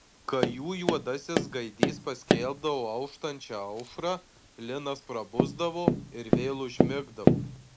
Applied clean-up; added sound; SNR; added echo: none; Tap; -4 dB; none.